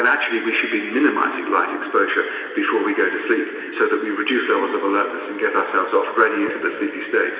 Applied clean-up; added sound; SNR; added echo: none; none; none; reverberation time 2.8 s.